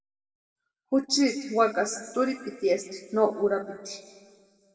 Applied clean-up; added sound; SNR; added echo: none; none; none; reverberation time 1.6 s.